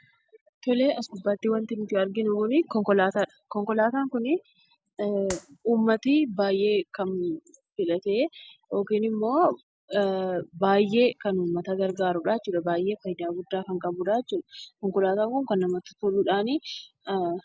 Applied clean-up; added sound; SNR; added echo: none; Clapping; 14 dB; none.